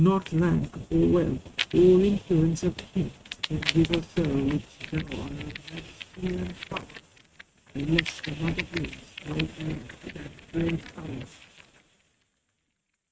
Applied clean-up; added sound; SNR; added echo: neural mask model RNNoise.